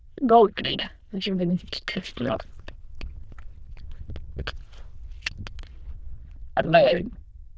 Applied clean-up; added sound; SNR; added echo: neural diffusion model UNIVERSE++.